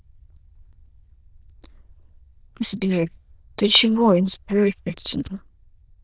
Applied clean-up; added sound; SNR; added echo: neural diffusion model UNIVERSE++.